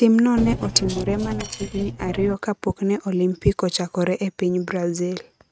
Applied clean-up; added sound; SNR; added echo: neural mask model RNNoise.